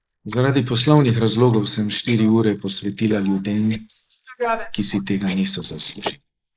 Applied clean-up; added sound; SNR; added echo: neural mask model Resemble Enhance denoiser.